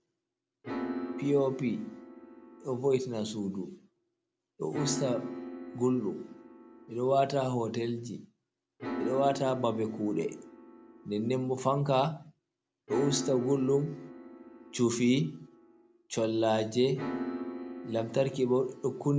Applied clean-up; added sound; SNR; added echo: none; Piano; 10 dB; none.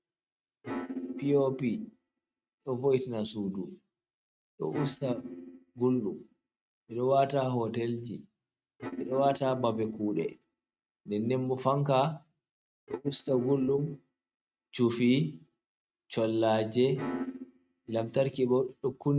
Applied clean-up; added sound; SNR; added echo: neural mask model RNNoise.